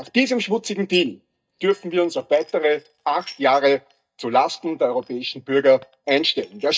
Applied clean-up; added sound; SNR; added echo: neural mask model DeepFilterNet 3.